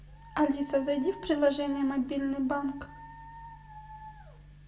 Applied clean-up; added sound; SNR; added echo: none; Dog; 19 dB; reverberation time 0.6 s.